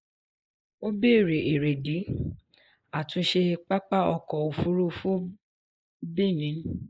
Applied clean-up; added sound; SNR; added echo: neural mask model Resemble Enhance denoiser.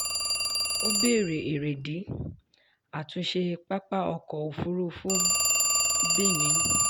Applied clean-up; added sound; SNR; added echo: none; Telephone; -3 dB; none.